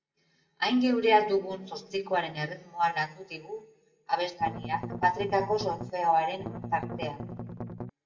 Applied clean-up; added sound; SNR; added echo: none; Strum; 8 dB; reverberation time 0.6 s.